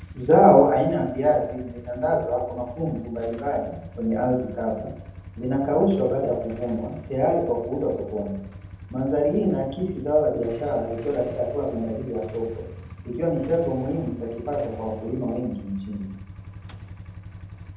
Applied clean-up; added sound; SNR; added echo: none; Idling / Engine starting / Motorcycle / Accelerating, revving, vroom; 15 dB; reverberation time 1.0 s.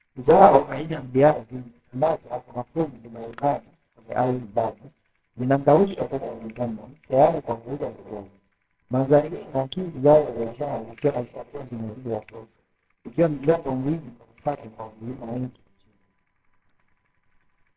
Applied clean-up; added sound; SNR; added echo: neural separator model SepFormer WHAMR!.